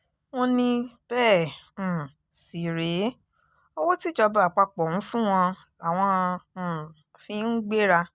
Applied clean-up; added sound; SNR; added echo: none; none; none; none.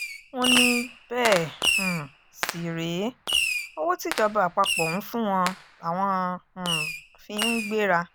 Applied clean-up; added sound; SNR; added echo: none; Fireworks; 2 dB; none.